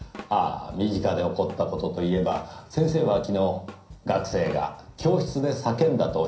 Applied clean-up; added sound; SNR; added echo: none; Drum kit; 18 dB; reverberation time 0.6 s.